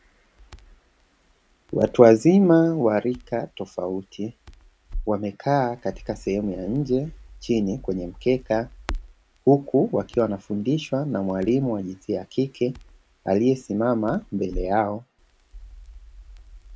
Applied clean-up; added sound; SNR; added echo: none; Crackle; 17 dB; none.